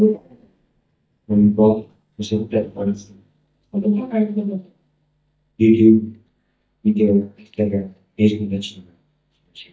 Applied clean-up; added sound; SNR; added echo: neural mask model DeepFilterNet 3.